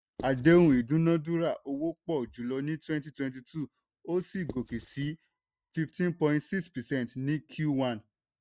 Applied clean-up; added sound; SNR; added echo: neural mask model RNNoise.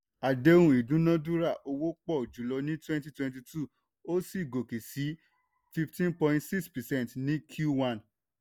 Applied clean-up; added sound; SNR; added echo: none; none; none; none.